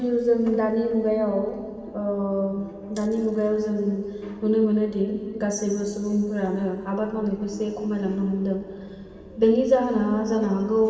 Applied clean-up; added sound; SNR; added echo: none; none; none; reverberation time 2.4 s.